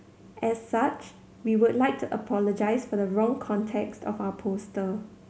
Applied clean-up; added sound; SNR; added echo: none; none; none; none.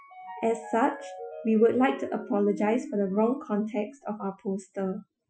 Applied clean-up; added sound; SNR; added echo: classical method Wiener filter.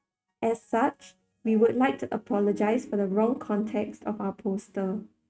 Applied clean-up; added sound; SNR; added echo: neural mask model RNNoise.